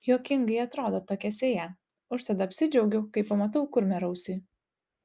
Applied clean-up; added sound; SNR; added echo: none; none; none; none.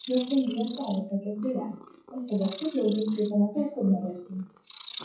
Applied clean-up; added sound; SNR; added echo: classical method WPE with log-MMSE.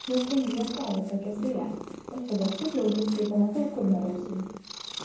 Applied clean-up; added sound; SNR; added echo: none; Purr; 13 dB; reverberation time 1.2 s.